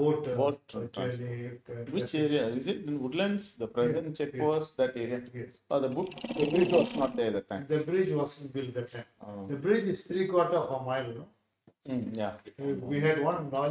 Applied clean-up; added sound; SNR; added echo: neural mask model RNNoise.